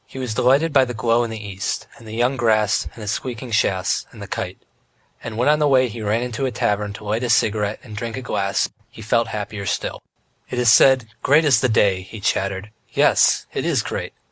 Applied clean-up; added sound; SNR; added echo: none; none; none; none.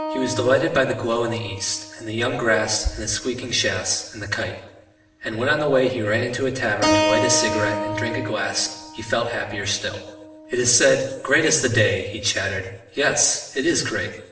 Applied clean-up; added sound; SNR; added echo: none; Keyboard (musical); 8 dB; reverberation time 0.9 s.